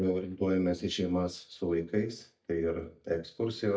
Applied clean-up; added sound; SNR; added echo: neural mask model DeepFilterNet 3.